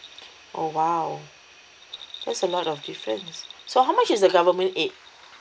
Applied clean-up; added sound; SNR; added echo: none; Bell; 19 dB; none.